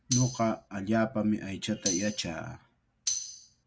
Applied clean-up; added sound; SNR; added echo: none; Tambourine; 4 dB; none.